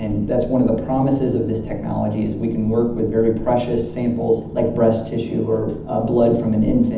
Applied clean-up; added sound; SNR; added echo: none; Boat, Water vehicle; 13 dB; reverberation time 0.8 s.